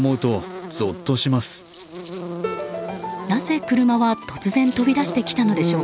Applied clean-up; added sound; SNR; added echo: none; Buzz; 9 dB; none.